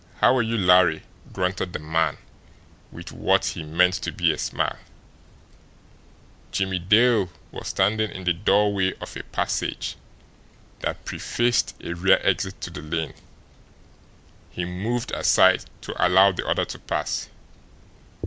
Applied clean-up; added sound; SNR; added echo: none; none; none; none.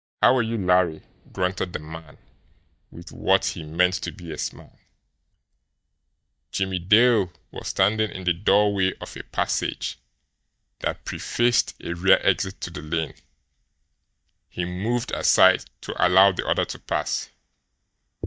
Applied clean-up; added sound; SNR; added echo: neural mask model DeepFilterNet 3.